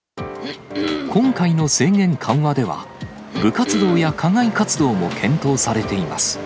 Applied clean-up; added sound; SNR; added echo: none; Cough; 8 dB; none.